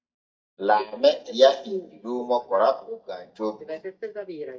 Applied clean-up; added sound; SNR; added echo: neural mask model DeepFilterNet 3.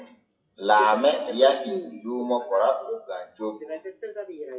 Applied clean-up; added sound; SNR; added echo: classical method WPE with log-MMSE.